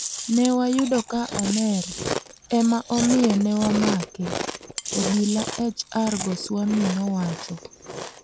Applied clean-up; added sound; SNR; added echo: none; Chewing, mastication; 7 dB; none.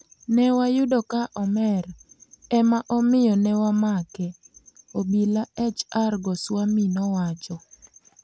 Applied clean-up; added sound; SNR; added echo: none; none; none; none.